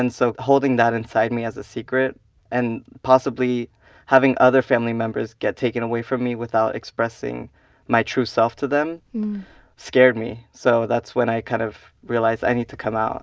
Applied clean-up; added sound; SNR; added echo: none; none; none; none.